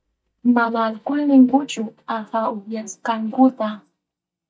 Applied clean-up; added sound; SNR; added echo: neural mask model DeepFilterNet 3.